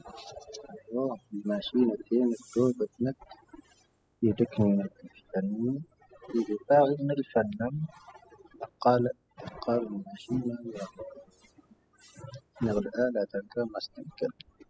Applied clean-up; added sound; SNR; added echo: classical method spectral subtraction.